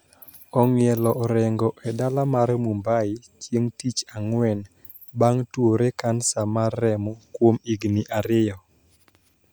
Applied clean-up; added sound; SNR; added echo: none; none; none; none.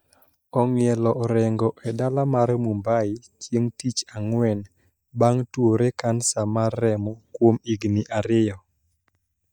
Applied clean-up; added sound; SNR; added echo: neural mask model DeepFilterNet 3.